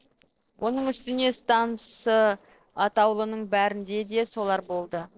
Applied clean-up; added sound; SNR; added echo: neural separator model SepFormer DNS4.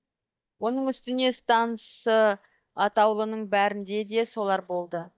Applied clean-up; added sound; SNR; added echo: neural mask model DeepFilterNet 3.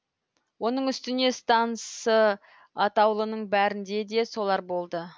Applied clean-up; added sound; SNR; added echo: none; none; none; none.